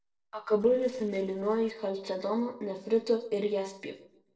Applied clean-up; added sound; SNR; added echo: neural separator model SepFormer DNS4.